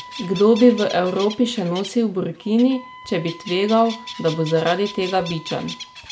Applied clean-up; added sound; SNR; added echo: none; Wind instrument, woodwind instrument + Bird; 16 dB; none.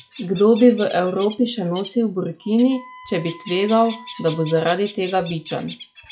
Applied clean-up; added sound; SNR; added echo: classical method log-MMSE.